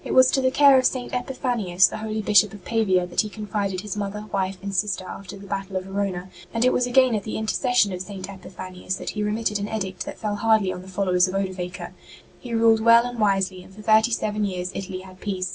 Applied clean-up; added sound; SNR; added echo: none; none; none; none.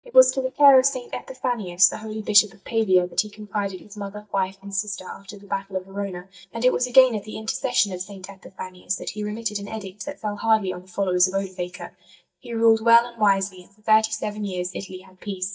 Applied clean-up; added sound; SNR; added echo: neural mask model DeepFilterNet 3.